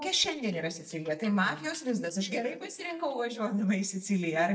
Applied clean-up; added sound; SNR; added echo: neural mask model DeepFilterNet 3.